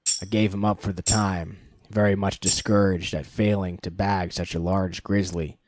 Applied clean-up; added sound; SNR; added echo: none; Tambourine; 6 dB; none.